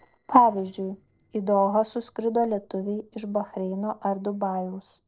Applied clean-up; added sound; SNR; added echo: neural separator model SepFormer DNS4.